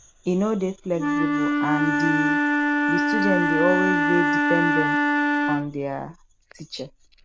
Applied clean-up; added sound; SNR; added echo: none; Wind instrument, woodwind instrument; -4 dB; none.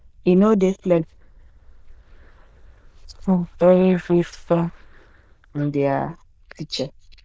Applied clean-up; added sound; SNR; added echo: neural diffusion model UNIVERSE++.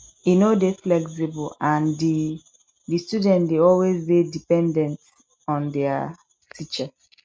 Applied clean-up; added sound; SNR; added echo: none; none; none; none.